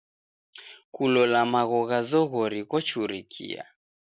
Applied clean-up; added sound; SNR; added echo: none; none; none; none.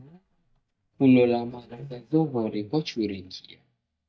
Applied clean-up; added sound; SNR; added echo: neural mask model DeepFilterNet 3.